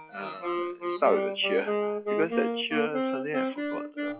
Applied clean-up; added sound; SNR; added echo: classical method log-MMSE.